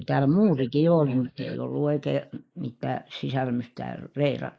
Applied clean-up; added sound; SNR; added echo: neural mask model Resemble Enhance denoiser.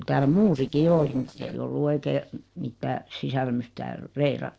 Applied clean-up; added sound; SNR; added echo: neural separator model SepFormer DNS4.